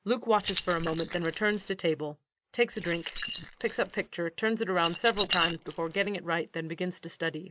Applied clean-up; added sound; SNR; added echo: neural mask model Resemble Enhance denoiser.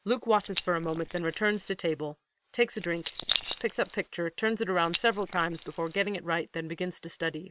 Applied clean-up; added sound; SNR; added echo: neural separator model SepFormer WHAM!.